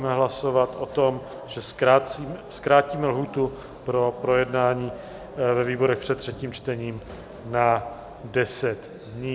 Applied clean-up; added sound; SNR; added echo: none; none; none; none.